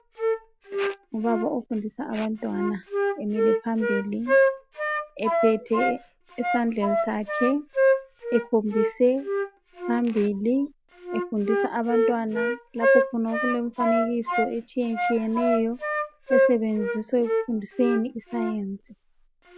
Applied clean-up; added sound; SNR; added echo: none; Wind instrument, woodwind instrument; 0 dB; none.